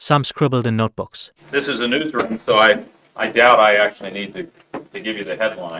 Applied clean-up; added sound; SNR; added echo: neural mask model RNNoise.